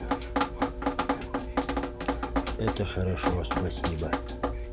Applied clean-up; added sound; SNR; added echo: none; Drip; -5 dB; none.